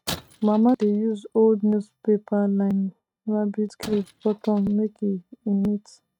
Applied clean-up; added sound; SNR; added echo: neural mask model RNNoise.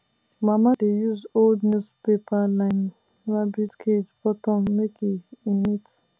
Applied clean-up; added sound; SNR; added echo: none; none; none; none.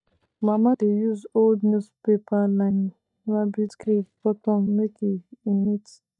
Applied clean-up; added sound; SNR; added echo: neural mask model DeepFilterNet 3.